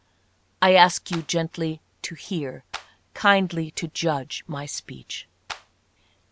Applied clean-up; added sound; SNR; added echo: none; Clapping; 14 dB; none.